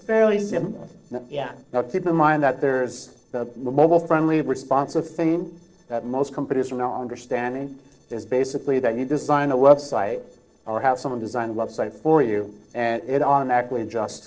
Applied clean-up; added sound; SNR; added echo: neural separator model SepFormer DNS4.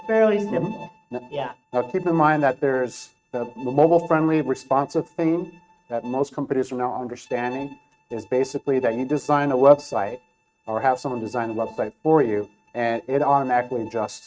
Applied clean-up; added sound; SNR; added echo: neural mask model RNNoise.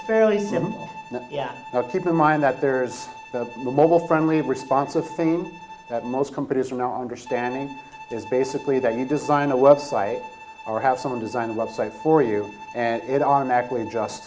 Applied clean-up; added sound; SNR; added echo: none; Bowed string instrument; 17 dB; none.